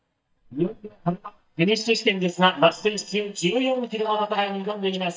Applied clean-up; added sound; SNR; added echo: neural mask model DeepFilterNet 3.